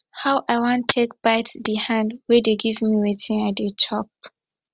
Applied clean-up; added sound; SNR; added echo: none; none; none; none.